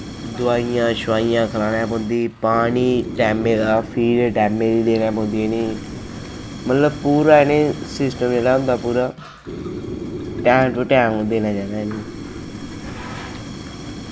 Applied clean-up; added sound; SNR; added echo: none; Fire; 11 dB; none.